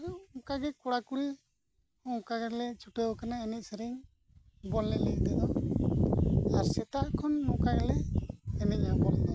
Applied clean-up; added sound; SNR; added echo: none; none; none; none.